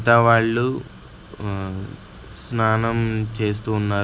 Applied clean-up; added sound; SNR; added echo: none; none; none; none.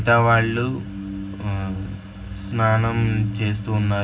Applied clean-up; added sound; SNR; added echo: none; Organ; 12 dB; reverberation time 0.4 s.